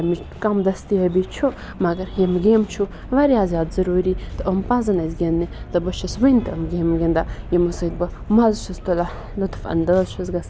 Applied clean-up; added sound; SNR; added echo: none; none; none; none.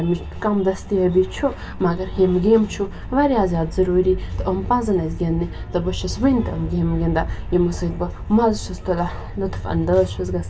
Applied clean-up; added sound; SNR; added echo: none; none; none; reverberation time 0.2 s.